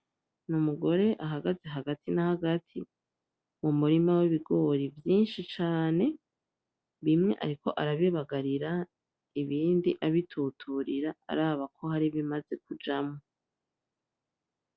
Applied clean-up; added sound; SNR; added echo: none; none; none; none.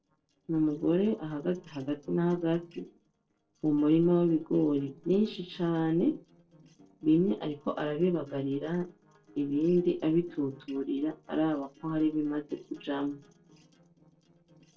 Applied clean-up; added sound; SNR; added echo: neural separator model SepFormer DNS4.